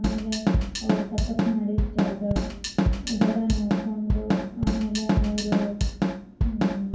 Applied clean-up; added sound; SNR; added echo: none; Drum kit; -4 dB; reverberation time 0.9 s.